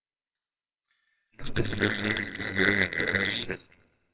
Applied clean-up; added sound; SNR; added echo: neural separator model SepFormer WHAMR!.